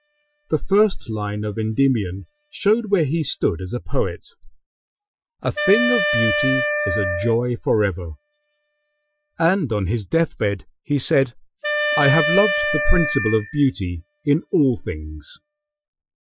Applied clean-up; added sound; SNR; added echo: classical method Wiener filter.